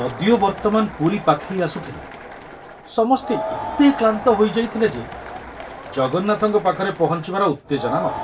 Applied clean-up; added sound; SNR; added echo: none; Crowd; 11 dB; reverberation time 0.2 s.